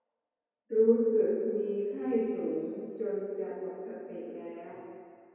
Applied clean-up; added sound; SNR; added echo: none; none; none; reverberation time 2.2 s.